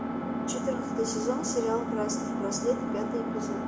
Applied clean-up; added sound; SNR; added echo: none; Engine; -1 dB; reverberation time 0.7 s.